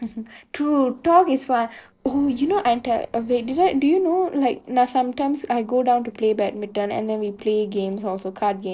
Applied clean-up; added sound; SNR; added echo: neural separator model SepFormer DNS4.